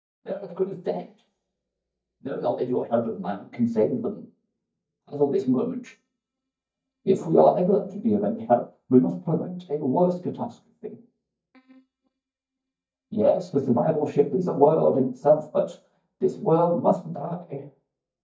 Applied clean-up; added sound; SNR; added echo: neural mask model DeepFilterNet 3.